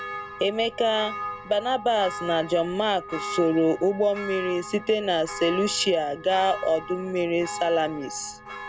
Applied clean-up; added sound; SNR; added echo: none; Church bell; 12 dB; none.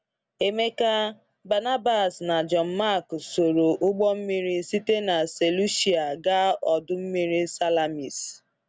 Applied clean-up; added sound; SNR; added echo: none; none; none; none.